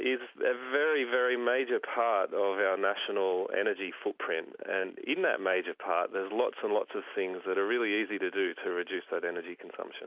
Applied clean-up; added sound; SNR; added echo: none; none; none; none.